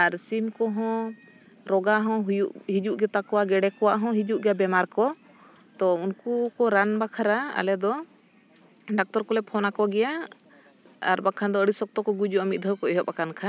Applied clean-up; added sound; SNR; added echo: none; none; none; none.